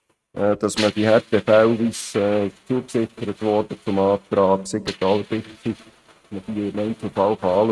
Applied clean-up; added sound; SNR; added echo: neural mask model RNNoise.